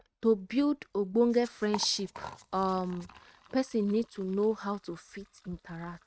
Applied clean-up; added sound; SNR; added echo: neural mask model RNNoise.